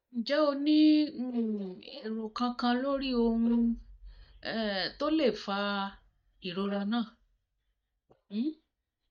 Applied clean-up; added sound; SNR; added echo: neural mask model DeepFilterNet 3.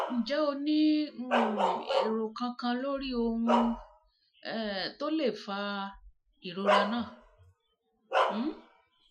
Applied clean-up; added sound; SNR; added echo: classical method Wiener filter.